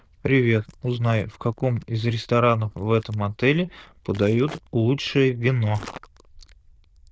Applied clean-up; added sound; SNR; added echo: neural diffusion model UNIVERSE++.